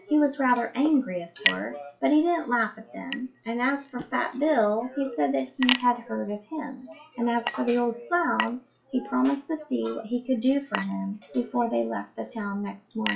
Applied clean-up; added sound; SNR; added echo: classical method log-MMSE.